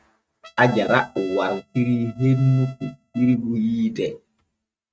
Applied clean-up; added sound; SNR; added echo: neural mask model RNNoise.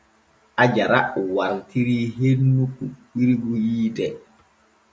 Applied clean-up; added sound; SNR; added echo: none; none; none; none.